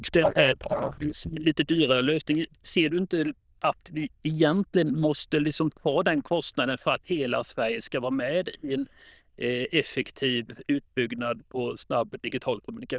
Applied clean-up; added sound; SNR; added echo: neural diffusion model UNIVERSE++.